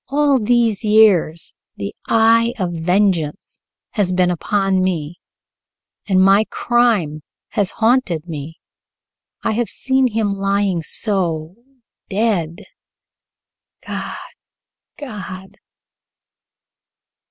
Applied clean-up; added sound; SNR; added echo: none; none; none; none.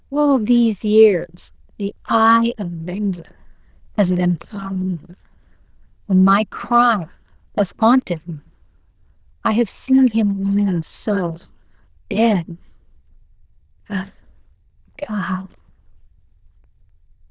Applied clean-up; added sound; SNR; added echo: neural diffusion model UNIVERSE++.